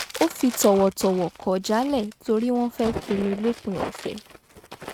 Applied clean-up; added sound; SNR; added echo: neural mask model RNNoise.